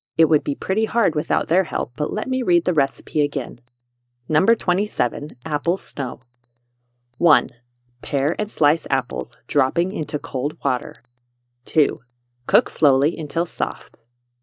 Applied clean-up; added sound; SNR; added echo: neural mask model DeepFilterNet 3.